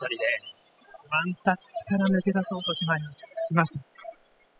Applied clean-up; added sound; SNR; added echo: classical method spectral subtraction.